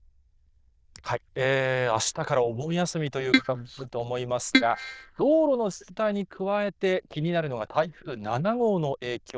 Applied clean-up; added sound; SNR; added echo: neural diffusion model UNIVERSE++.